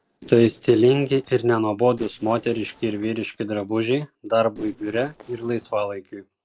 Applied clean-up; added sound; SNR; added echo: neural separator model SepFormer DNS4.